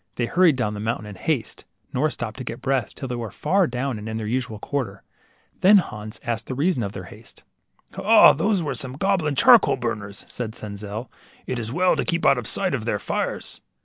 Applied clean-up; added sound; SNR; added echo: none; none; none; none.